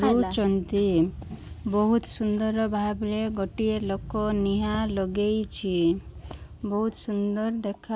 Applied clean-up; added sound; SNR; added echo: none; none; none; none.